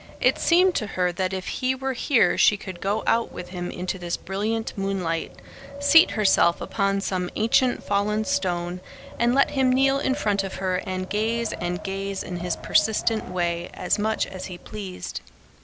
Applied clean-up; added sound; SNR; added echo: none; Wind; 15 dB; none.